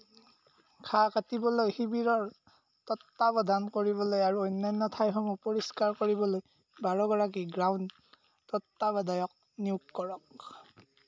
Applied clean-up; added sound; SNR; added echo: none; none; none; none.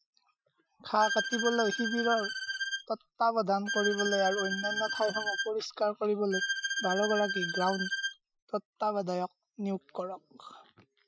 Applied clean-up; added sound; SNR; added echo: classical method Wiener filter.